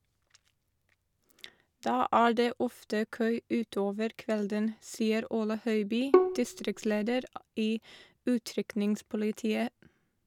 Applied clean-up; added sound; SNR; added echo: none; Bowed string instrument; -3 dB; none.